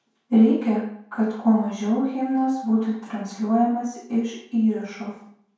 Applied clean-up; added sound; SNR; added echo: none; none; none; reverberation time 0.5 s.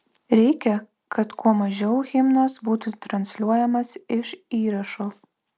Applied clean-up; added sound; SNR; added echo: none; none; none; none.